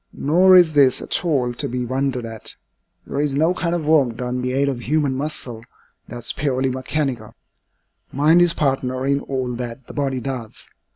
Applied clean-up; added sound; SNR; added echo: none; none; none; none.